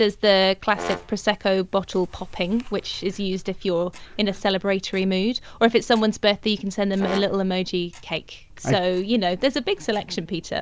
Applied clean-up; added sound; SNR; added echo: none; Brass instrument + Tick-tock; 16 dB; none.